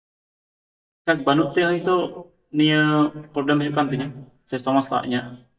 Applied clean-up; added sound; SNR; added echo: neural mask model DeepFilterNet 3.